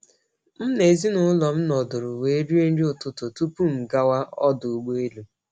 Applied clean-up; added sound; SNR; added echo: none; none; none; none.